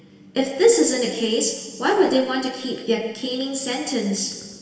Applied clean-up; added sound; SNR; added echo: none; none; none; reverberation time 1.5 s.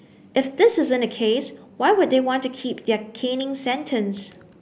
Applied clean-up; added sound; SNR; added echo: none; none; none; none.